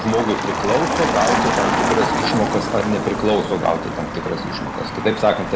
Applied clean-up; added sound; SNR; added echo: none; Motor vehicle (road); 1 dB; none.